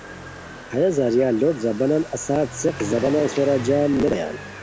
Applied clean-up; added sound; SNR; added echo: none; Motorcycle; 14 dB; none.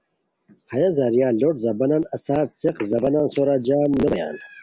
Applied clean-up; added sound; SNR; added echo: none; none; none; none.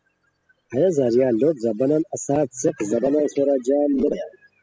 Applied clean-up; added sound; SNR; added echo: classical method spectral subtraction.